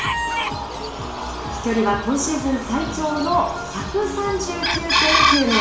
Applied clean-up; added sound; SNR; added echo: none; Chicken, rooster; 1 dB; reverberation time 0.7 s.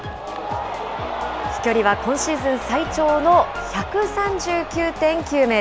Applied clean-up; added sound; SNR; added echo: none; none; none; none.